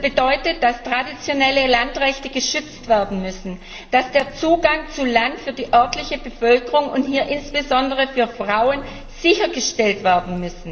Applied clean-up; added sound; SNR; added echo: none; Engine; 19 dB; reverberation time 2.6 s.